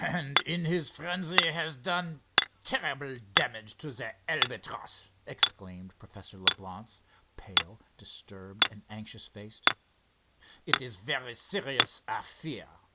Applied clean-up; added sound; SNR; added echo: none; Hammer; -3 dB; none.